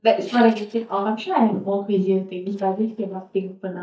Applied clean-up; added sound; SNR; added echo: neural mask model DeepFilterNet 3.